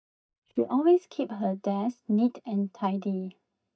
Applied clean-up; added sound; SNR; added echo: neural mask model DeepFilterNet 3.